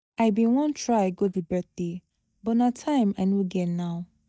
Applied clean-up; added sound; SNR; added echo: neural mask model DeepFilterNet 3.